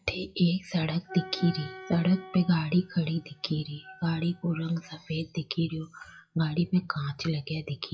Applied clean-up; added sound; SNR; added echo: classical method WPE with log-MMSE.